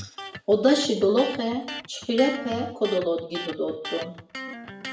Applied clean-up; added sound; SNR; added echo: none; Electric guitar; 12 dB; reverberation time 0.5 s.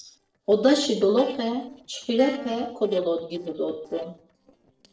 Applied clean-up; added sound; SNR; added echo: neural separator model SepFormer DNS4.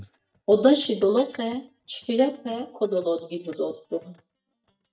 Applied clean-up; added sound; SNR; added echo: neural mask model DeepFilterNet 3.